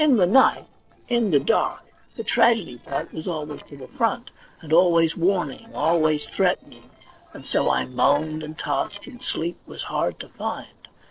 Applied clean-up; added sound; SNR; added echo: neural separator model SepFormer DNS4.